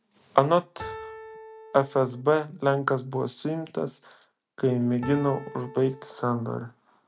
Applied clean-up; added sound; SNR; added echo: none; Piano; 14 dB; none.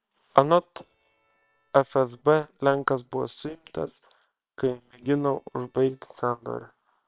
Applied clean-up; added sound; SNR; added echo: neural separator model SepFormer WHAM!.